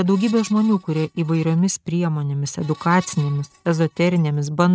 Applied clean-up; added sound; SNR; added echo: neural mask model RNNoise.